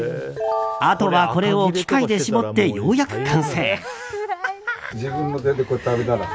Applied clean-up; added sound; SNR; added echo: none; none; none; none.